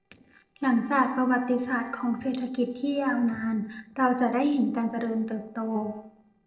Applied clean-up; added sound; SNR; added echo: neural separator model SepFormer DNS4.